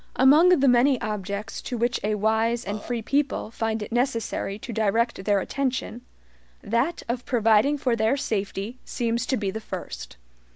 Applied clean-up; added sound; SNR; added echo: none; Burping, eructation; 16 dB; none.